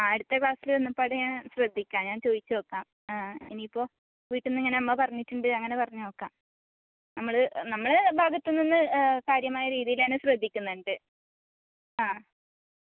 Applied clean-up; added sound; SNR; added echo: none; none; none; none.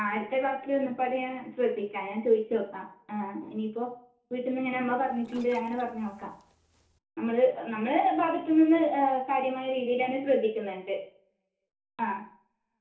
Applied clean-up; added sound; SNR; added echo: neural separator model SepFormer DNS4.